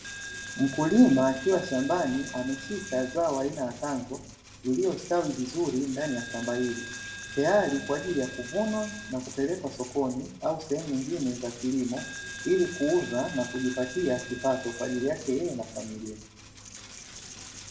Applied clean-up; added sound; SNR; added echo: none; Coin (dropping); 12 dB; reverberation time 0.6 s.